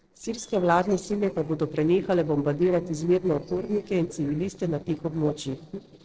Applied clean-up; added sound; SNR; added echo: neural separator model SepFormer DNS4.